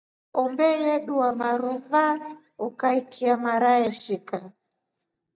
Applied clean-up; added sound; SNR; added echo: neural mask model DeepFilterNet 3.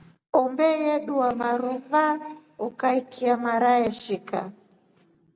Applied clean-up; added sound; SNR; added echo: none; none; none; none.